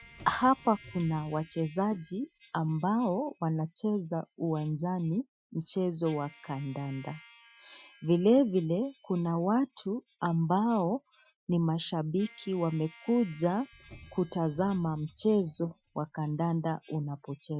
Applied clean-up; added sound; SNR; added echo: classical method Wiener filter.